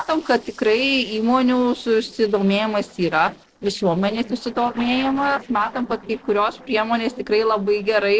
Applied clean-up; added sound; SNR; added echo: neural separator model SepFormer DNS4.